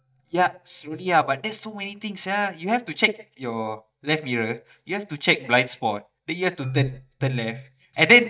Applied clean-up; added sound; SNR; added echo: neural mask model DeepFilterNet 3.